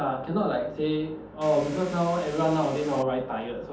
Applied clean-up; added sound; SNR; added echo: none; Vehicle; 16 dB; reverberation time 0.6 s.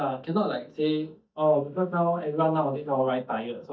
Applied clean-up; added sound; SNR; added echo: neural mask model DeepFilterNet 3.